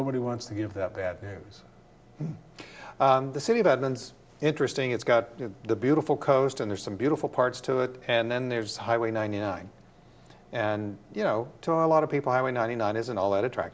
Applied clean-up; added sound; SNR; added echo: none; none; none; none.